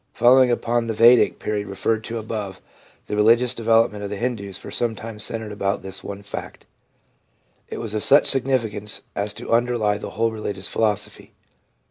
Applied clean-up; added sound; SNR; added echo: none; none; none; none.